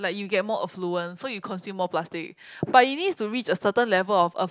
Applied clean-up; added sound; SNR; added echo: none; none; none; none.